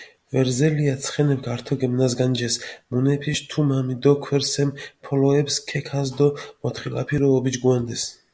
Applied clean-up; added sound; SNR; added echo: none; none; none; none.